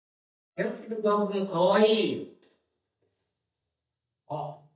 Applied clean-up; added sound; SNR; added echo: neural mask model DeepFilterNet 3.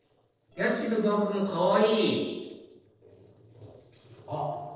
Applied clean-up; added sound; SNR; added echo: neural separator model SepFormer DNS4.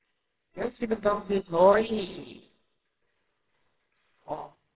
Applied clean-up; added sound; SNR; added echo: neural separator model SepFormer WHAMR!.